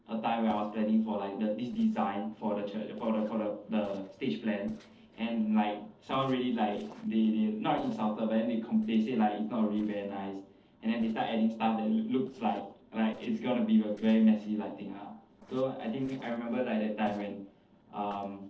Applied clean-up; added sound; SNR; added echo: neural separator model SepFormer DNS4.